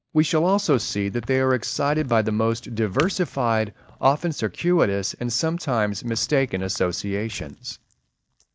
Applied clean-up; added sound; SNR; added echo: neural mask model DeepFilterNet 3.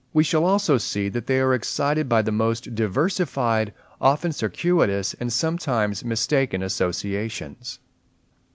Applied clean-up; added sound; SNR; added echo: none; none; none; none.